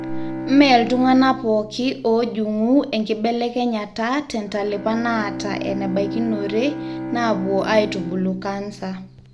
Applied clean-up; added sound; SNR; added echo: none; Bowed string instrument; 10 dB; none.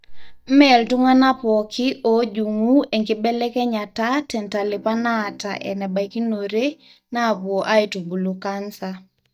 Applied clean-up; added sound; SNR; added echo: neural mask model DeepFilterNet 3.